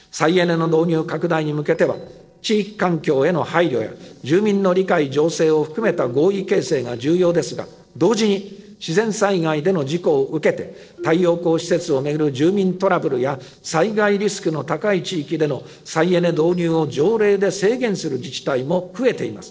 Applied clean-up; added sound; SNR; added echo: neural separator model SepFormer DNS4.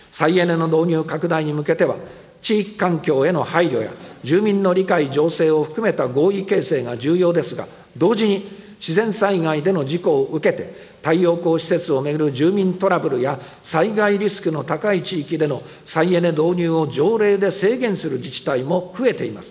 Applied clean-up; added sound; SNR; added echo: none; none; none; none.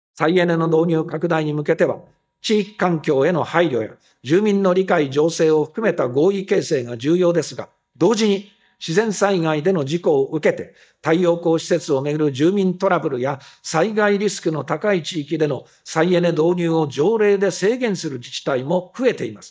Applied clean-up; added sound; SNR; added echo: neural mask model DeepFilterNet 3.